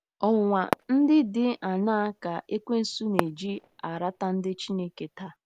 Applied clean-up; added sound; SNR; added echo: none; Fireworks; 11 dB; none.